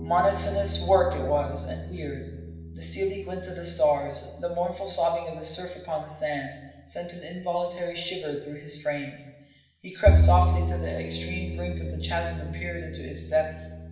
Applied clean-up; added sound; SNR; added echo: none; Bowed string instrument; 1 dB; reverberation time 1.0 s.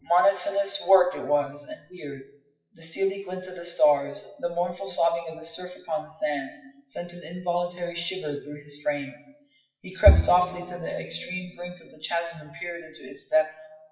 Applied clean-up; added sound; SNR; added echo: classical method WPE with log-MMSE.